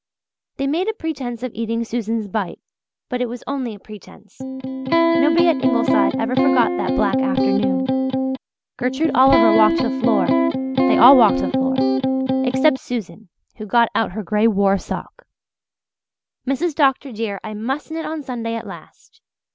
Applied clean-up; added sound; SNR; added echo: none; Electric guitar; -3 dB; none.